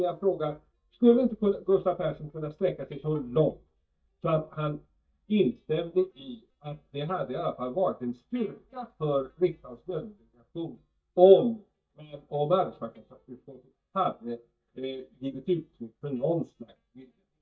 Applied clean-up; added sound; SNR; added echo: neural mask model DeepFilterNet 3.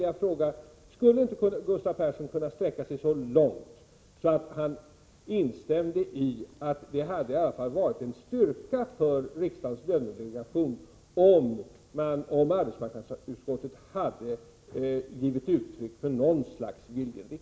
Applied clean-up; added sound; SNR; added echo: none; none; none; none.